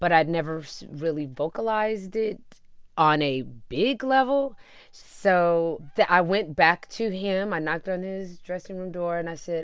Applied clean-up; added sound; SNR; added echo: none; none; none; none.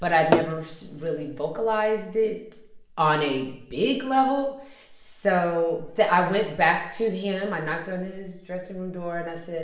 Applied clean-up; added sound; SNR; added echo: none; Tap / Hammer; 2 dB; reverberation time 0.7 s.